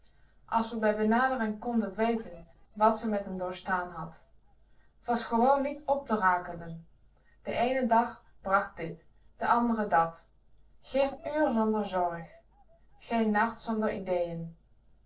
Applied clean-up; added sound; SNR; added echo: neural separator model SepFormer DNS4.